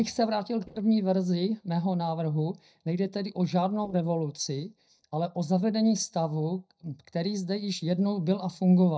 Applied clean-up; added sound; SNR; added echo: neural mask model DeepFilterNet 3.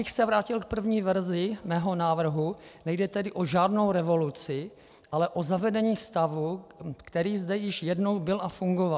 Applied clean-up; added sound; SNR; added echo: none; none; none; none.